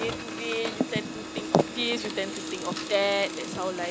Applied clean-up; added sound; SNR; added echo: none; Printer; 7 dB; none.